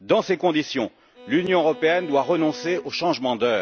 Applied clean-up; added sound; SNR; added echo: none; Bowed string instrument; 18 dB; none.